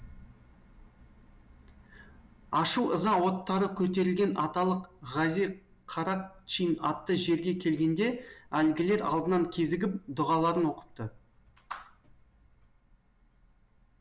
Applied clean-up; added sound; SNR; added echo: none; none; none; none.